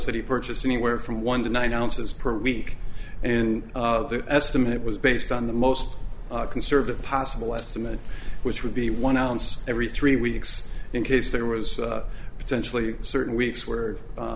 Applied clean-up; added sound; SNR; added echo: none; none; none; none.